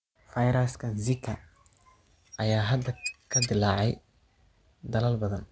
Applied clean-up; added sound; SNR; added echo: none; Squeak / Dishes, pots, and pans; 7 dB; none.